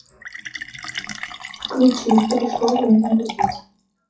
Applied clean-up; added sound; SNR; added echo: classical method WPE with log-MMSE.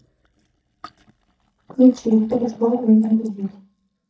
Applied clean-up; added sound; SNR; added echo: neural mask model DeepFilterNet 3.